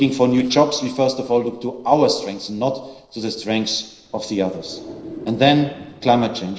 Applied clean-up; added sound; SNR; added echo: neural separator model SepFormer DNS4.